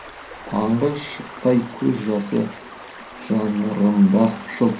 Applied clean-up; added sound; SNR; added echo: none; Stream; 17 dB; reverberation time 0.3 s.